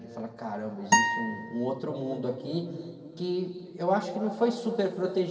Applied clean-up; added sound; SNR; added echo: none; Acoustic guitar; -2 dB; reverberation time 2.7 s.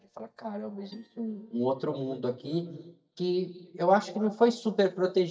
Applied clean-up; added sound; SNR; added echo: neural mask model DeepFilterNet 3.